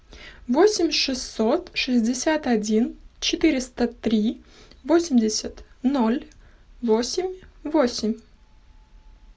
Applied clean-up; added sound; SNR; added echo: none; none; none; none.